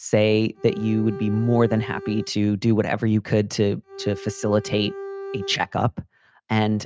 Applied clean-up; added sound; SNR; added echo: neural mask model RNNoise.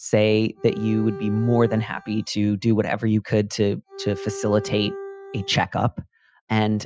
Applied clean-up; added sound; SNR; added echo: classical method Wiener filter.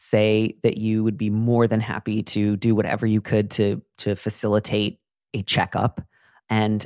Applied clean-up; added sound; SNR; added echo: none; none; none; none.